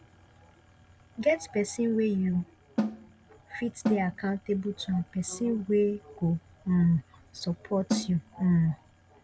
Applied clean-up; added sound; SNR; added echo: none; Snare drum; 3 dB; none.